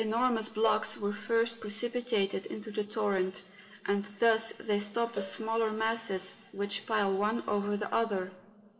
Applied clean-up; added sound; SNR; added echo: neural separator model SepFormer DNS4.